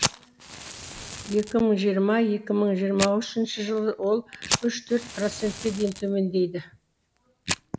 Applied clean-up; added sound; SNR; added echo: none; Fire; 9 dB; none.